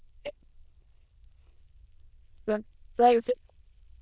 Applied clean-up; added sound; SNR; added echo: neural diffusion model UNIVERSE++.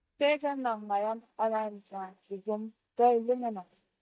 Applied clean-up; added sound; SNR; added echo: neural mask model DeepFilterNet 3.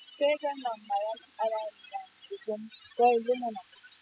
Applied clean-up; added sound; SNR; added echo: classical method spectral subtraction.